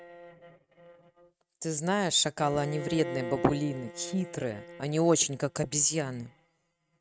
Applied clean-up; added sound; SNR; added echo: neural mask model RNNoise.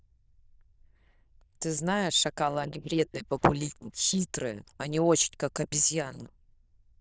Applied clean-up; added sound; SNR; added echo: neural diffusion model UNIVERSE++.